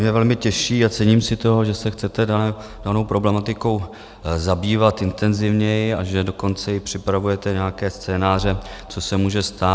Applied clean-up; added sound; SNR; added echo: none; none; none; none.